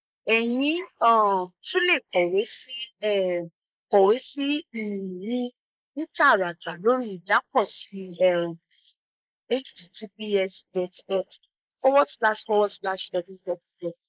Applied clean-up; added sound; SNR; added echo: neural mask model Resemble Enhance denoiser.